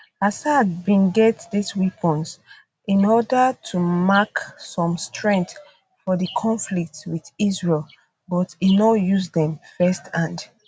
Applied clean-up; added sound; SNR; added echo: none; none; none; none.